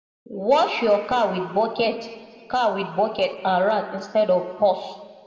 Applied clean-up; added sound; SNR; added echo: none; none; none; reverberation time 1.9 s.